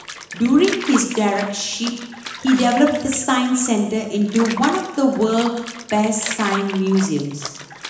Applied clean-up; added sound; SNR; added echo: none; Bathtub (filling or washing) / Water; 12 dB; reverberation time 1.0 s.